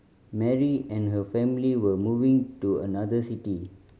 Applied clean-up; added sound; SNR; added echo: none; none; none; none.